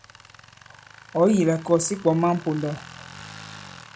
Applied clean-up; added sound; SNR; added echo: none; Tools; 19 dB; none.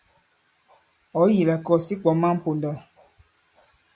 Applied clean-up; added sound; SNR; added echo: none; none; none; none.